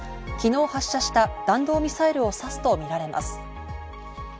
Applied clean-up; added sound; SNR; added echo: none; none; none; none.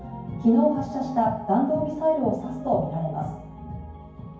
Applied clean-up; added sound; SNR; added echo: none; none; none; reverberation time 0.9 s.